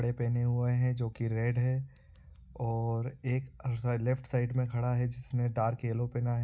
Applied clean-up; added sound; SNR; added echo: none; none; none; none.